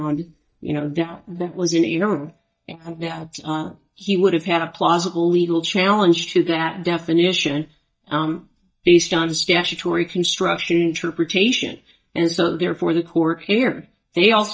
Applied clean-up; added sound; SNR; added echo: neural mask model DeepFilterNet 3.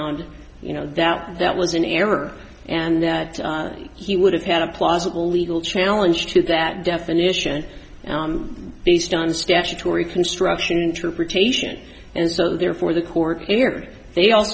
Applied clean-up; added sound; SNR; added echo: none; none; none; none.